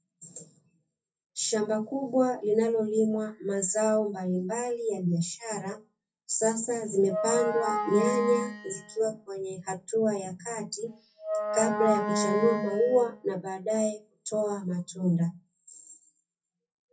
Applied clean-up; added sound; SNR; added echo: classical method WPE with log-MMSE.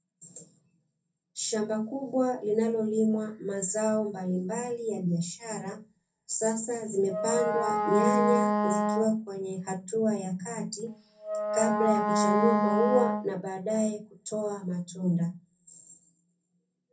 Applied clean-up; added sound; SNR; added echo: none; Wind instrument, woodwind instrument; -1 dB; reverberation time 0.3 s.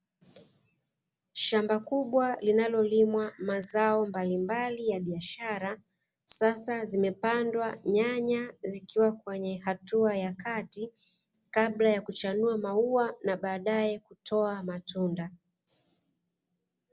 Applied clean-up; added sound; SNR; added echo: none; none; none; none.